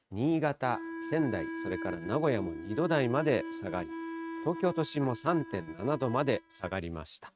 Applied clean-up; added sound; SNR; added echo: neural mask model RNNoise.